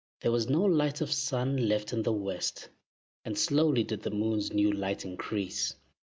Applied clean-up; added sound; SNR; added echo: none; none; none; none.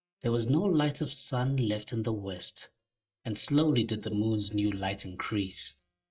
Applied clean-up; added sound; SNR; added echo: neural mask model DeepFilterNet 3.